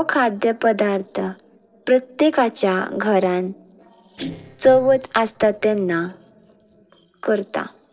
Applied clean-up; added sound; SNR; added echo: neural separator model SepFormer DNS4.